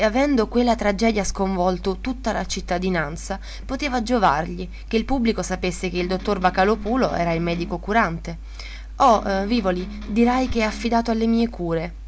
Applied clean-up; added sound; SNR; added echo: none; Electric guitar; 16 dB; none.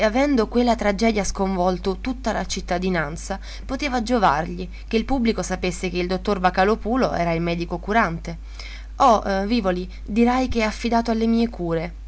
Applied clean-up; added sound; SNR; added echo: none; none; none; none.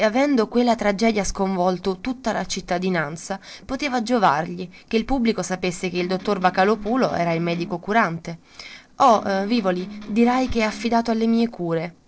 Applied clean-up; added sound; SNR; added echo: neural separator model SepFormer DNS4.